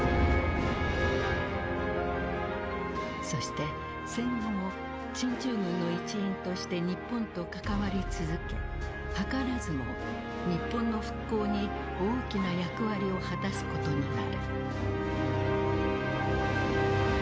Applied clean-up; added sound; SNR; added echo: none; none; none; none.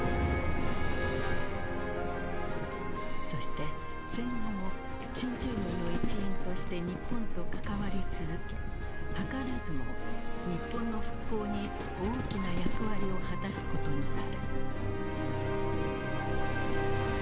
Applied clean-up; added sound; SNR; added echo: none; Livestock, farm animals, working animals; -3 dB; none.